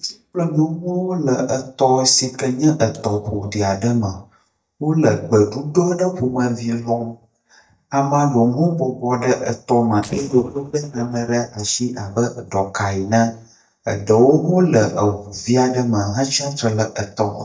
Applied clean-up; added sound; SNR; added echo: neural mask model DeepFilterNet 3.